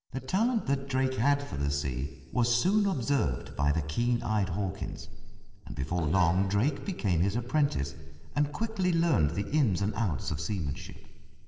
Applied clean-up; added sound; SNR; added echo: neural separator model SepFormer DNS4.